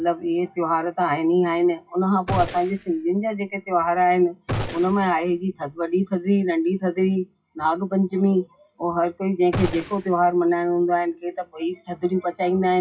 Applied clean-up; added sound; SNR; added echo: classical method WPE with log-MMSE.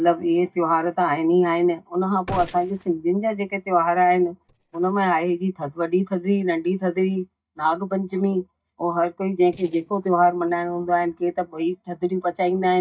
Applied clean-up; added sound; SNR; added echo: neural mask model DeepFilterNet 3.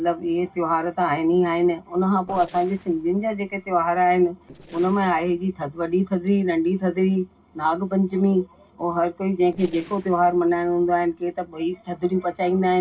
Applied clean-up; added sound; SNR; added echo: neural separator model SepFormer DNS4.